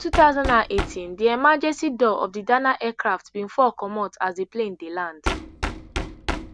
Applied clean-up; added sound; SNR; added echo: none; Knock; 10 dB; none.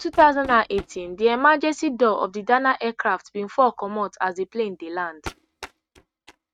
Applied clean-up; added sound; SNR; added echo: neural mask model RNNoise.